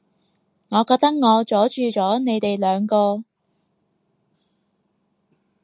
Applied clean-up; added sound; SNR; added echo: none; none; none; none.